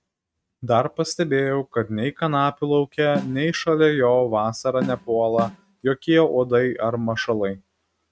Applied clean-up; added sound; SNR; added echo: neural mask model RNNoise.